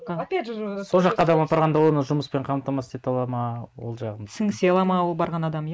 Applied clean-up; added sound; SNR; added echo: neural mask model Resemble Enhance denoiser.